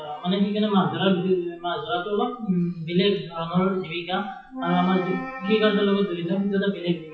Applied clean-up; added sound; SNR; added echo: classical method WPE with log-MMSE.